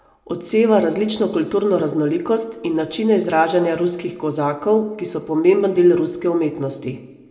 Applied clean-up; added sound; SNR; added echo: none; none; none; reverberation time 0.2 s.